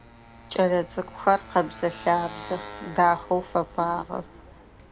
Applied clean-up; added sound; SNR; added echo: none; Motorcycle; 17 dB; none.